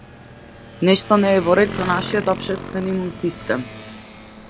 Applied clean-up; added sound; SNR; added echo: none; Motorcycle; 12 dB; none.